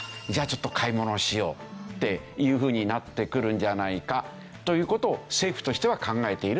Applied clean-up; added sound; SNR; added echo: none; none; none; none.